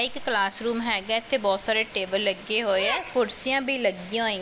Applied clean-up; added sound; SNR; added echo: none; none; none; none.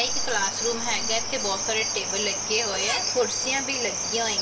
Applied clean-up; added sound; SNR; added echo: none; Cricket; 1 dB; reverberation time 2.9 s.